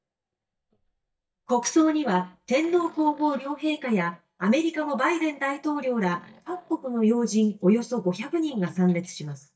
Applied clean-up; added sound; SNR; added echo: neural mask model DeepFilterNet 3.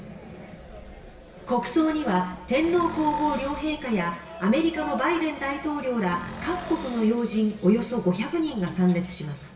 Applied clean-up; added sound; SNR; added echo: none; Cupboard open or close; 14 dB; reverberation time 0.9 s.